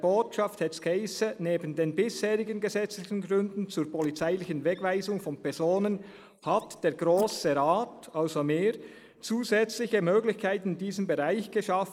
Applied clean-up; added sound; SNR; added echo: neural mask model Resemble Enhance denoiser.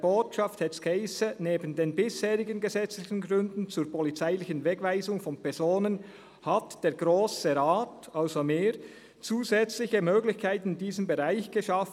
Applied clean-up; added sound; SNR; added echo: none; none; none; none.